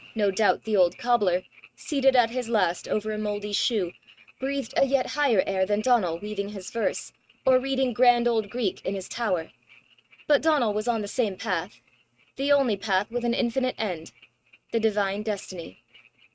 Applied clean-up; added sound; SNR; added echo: neural mask model RNNoise.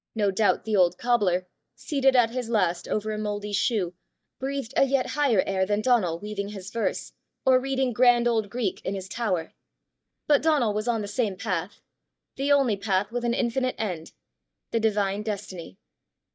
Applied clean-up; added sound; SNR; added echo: neural mask model DeepFilterNet 3.